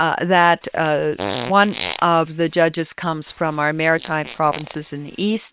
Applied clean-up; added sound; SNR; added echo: neural separator model SepFormer WHAM!.